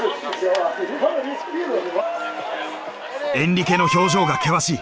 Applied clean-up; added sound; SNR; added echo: none; none; none; none.